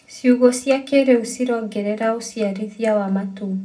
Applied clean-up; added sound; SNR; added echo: none; none; none; reverberation time 0.4 s.